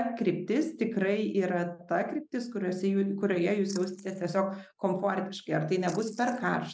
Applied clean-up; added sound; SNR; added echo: neural mask model Resemble Enhance denoiser.